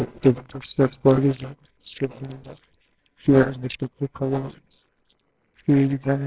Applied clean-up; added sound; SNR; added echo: neural separator model SepFormer WHAMR!.